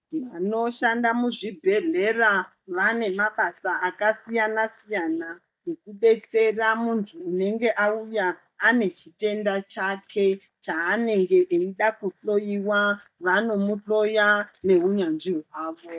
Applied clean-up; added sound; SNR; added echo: neural mask model DeepFilterNet 3.